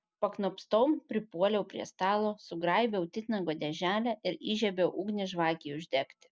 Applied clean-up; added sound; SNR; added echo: none; none; none; none.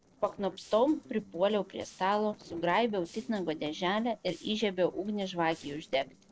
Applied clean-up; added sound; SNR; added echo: neural separator model SepFormer DNS4.